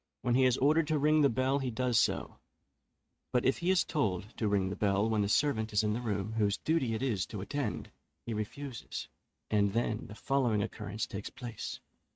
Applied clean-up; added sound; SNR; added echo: neural mask model RNNoise.